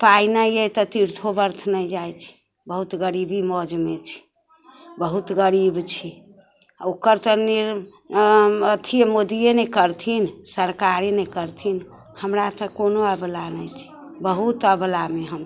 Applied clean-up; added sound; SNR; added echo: none; none; none; none.